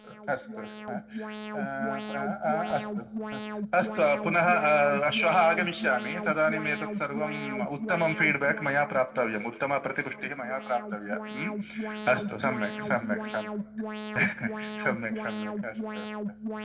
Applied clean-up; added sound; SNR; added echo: none; Alarm; 7 dB; reverberation time 1.3 s.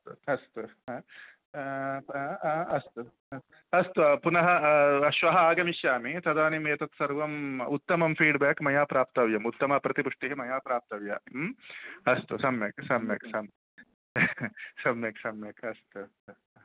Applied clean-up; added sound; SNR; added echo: none; none; none; none.